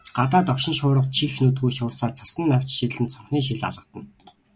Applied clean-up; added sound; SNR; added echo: none; none; none; none.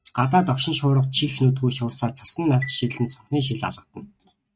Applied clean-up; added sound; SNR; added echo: neural mask model RNNoise.